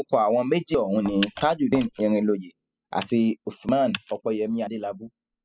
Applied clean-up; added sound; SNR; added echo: classical method spectral subtraction.